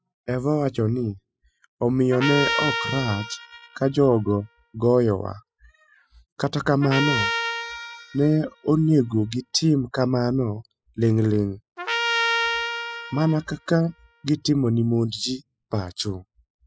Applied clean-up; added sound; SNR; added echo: classical method spectral subtraction.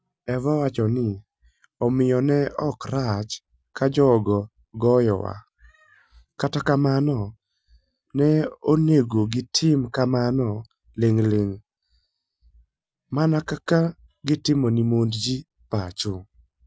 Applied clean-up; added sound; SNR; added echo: none; none; none; none.